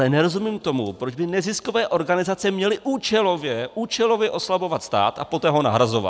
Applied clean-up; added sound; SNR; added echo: none; none; none; none.